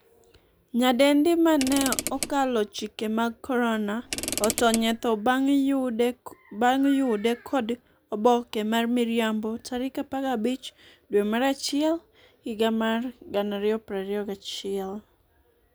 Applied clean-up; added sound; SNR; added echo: none; Mechanisms / Car; 7 dB; none.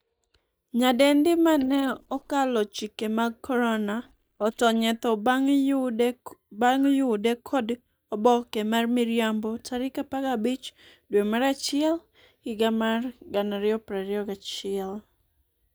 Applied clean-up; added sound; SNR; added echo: neural mask model DeepFilterNet 3.